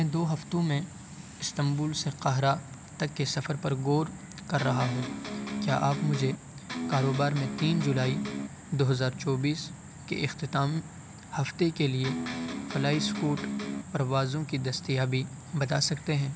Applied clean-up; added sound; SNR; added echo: none; Electric guitar; 5 dB; none.